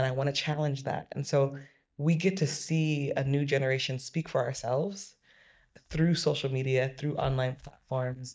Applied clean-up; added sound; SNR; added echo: neural mask model DeepFilterNet 3.